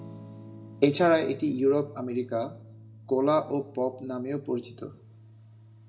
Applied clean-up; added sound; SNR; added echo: none; Electric guitar / Strum; 19 dB; reverberation time 0.4 s.